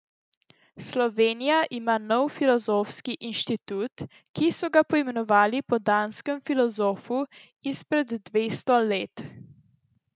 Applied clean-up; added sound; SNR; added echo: none; none; none; none.